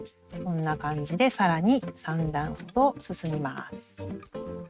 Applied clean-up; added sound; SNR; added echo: neural mask model RNNoise.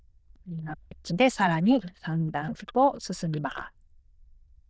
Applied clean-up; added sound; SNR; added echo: neural diffusion model UNIVERSE++.